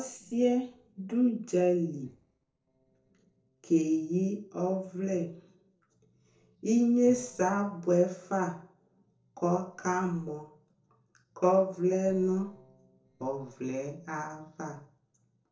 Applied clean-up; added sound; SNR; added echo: neural separator model SepFormer DNS4.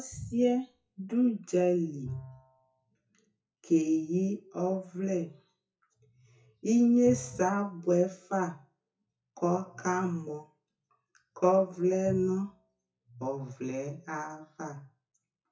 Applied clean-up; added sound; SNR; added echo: classical method WPE with log-MMSE.